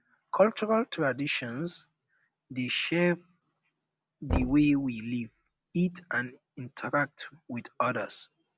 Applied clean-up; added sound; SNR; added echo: none; Knock; 8 dB; none.